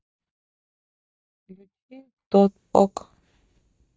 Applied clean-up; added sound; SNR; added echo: neural mask model DeepFilterNet 3.